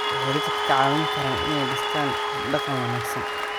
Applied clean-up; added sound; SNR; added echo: none; Applause / Cheering + Wind instrument, woodwind instrument; -2 dB; none.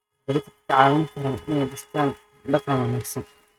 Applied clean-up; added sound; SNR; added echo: neural mask model RNNoise.